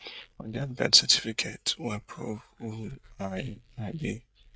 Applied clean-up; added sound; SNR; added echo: neural mask model DeepFilterNet 3.